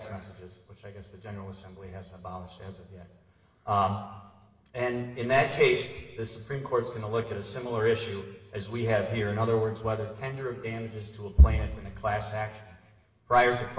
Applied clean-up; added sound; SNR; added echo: none; none; none; reverberation time 1.2 s.